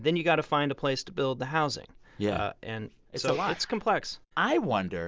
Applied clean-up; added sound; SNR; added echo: none; none; none; none.